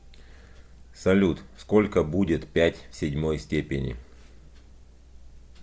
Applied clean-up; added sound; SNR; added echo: none; none; none; none.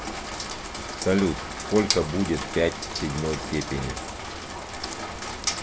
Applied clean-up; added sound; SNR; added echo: none; Rain; 4 dB; none.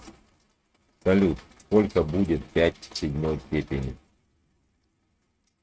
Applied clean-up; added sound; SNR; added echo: neural mask model RNNoise.